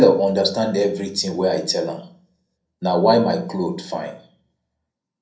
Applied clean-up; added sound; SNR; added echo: none; none; none; reverberation time 0.5 s.